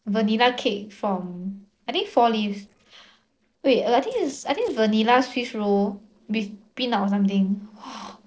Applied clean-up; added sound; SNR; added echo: neural separator model SepFormer DNS4.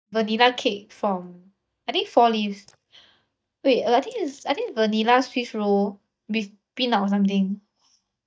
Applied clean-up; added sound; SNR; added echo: neural mask model DeepFilterNet 3.